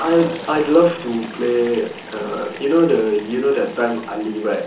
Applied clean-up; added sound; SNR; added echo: none; Toilet flush; 17 dB; reverberation time 0.8 s.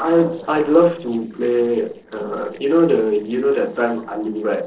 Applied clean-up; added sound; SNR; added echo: neural separator model SepFormer DNS4.